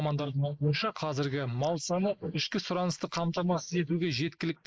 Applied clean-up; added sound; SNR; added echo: neural mask model Resemble Enhance denoiser.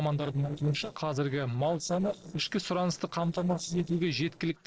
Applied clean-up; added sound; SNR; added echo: neural separator model SepFormer DNS4.